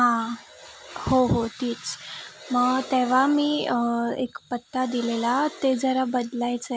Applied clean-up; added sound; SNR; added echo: none; none; none; none.